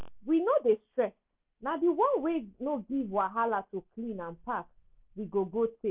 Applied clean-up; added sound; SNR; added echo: none; none; none; none.